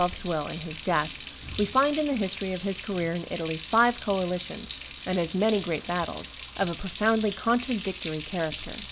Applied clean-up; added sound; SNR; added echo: none; Water tap, faucet; 12 dB; none.